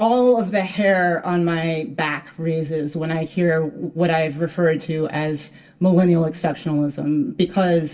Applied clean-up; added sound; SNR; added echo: none; none; none; reverberation time 0.2 s.